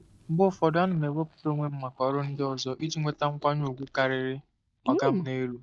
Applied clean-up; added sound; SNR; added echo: neural mask model DeepFilterNet 3.